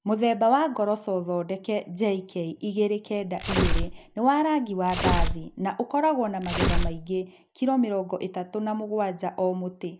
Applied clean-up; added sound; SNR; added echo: none; Tearing; 0 dB; none.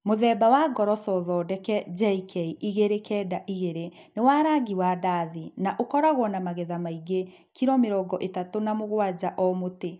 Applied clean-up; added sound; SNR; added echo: none; none; none; none.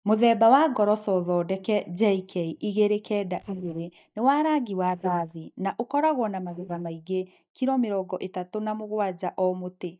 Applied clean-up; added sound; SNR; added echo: neural mask model DeepFilterNet 3.